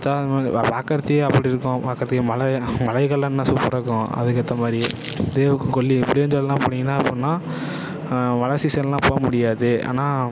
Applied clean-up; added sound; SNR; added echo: none; Crumpling, crinkling; 14 dB; none.